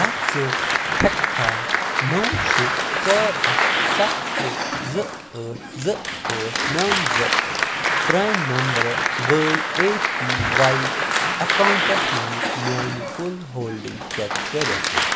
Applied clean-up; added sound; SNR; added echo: none; Applause; -4 dB; none.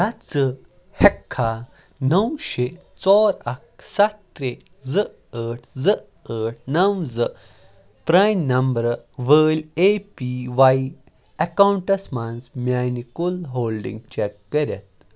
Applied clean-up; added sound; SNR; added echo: none; none; none; none.